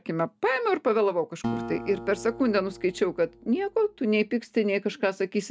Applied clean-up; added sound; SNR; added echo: none; Acoustic guitar; 12 dB; none.